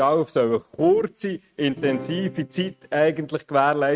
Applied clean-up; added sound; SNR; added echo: neural mask model RNNoise.